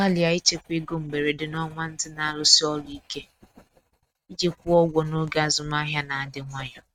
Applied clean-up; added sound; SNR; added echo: neural mask model RNNoise.